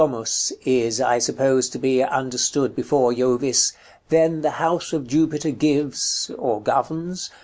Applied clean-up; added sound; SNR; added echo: none; none; none; none.